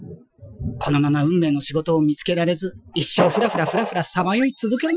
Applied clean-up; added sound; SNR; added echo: classical method Wiener filter.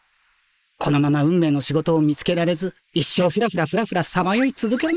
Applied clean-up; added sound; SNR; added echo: neural mask model Resemble Enhance denoiser.